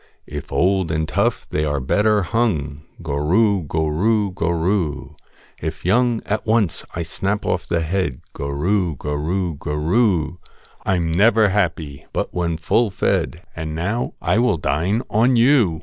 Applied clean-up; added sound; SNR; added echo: none; none; none; none.